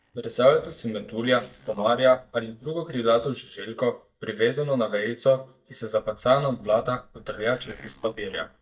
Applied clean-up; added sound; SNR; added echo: neural mask model DeepFilterNet 3.